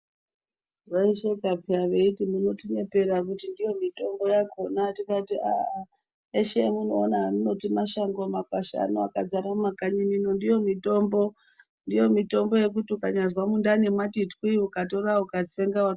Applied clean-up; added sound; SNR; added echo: none; none; none; none.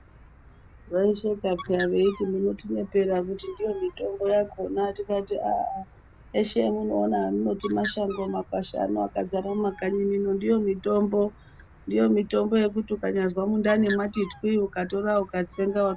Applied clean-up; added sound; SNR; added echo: none; Bird; 19 dB; none.